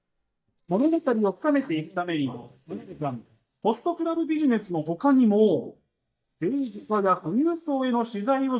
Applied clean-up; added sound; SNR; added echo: neural mask model DeepFilterNet 3.